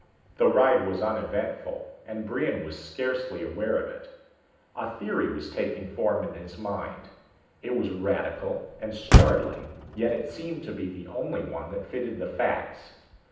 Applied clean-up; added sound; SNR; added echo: none; Motor vehicle (road); 2 dB; reverberation time 0.9 s.